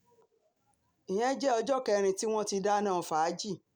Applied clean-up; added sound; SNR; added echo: none; none; none; none.